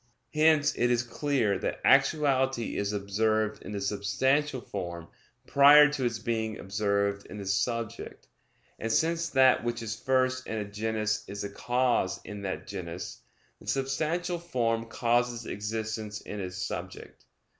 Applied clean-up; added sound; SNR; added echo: none; none; none; none.